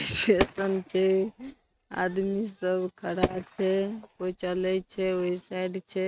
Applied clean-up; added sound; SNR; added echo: neural mask model RNNoise.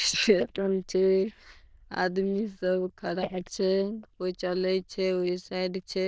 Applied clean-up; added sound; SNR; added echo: neural diffusion model UNIVERSE++.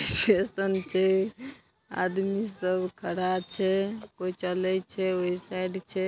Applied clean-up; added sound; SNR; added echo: none; none; none; none.